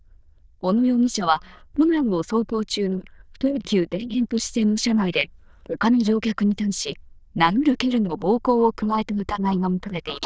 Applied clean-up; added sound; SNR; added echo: neural diffusion model UNIVERSE++.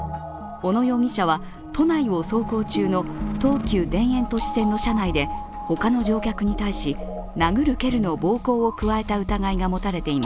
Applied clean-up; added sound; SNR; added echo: none; none; none; none.